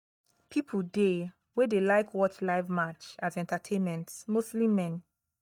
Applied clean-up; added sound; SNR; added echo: neural mask model DeepFilterNet 3.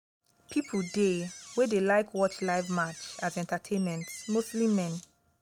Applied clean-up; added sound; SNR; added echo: none; Door; 17 dB; none.